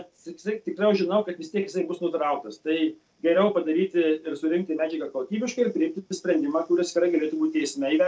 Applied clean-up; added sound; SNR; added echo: none; none; none; none.